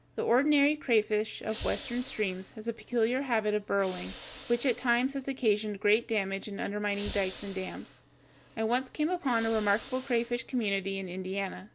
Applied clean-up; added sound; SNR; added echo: none; Hiss / Breathing; 14 dB; none.